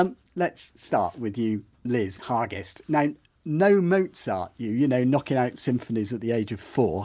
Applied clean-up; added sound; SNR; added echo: none; none; none; none.